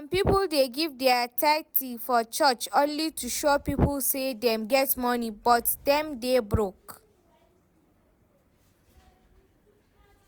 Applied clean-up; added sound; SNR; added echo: none; none; none; none.